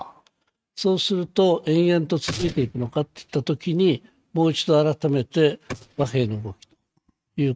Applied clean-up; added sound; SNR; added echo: neural mask model RNNoise.